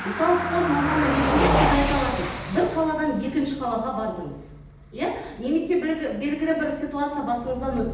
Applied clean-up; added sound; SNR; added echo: none; Car passing by; 3 dB; reverberation time 0.9 s.